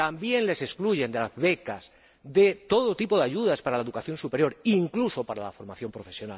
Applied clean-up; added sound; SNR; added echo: none; none; none; none.